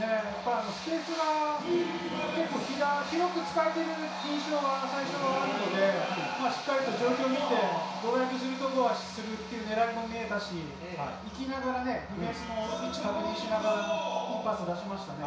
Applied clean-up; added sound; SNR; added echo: none; Wind instrument, woodwind instrument; 15 dB; reverberation time 0.6 s.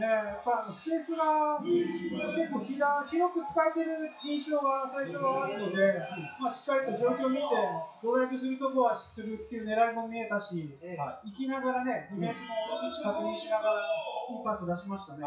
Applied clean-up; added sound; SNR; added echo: classical method WPE with log-MMSE.